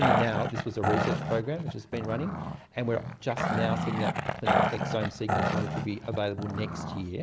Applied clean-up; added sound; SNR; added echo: none; Growling; -2 dB; none.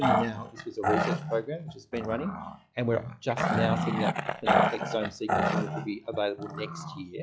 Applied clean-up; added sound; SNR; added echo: classical method log-MMSE.